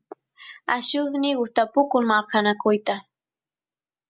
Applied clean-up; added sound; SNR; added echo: none; none; none; none.